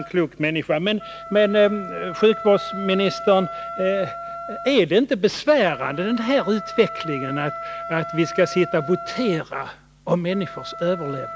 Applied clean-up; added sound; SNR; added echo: none; Wind instrument, woodwind instrument; 12 dB; none.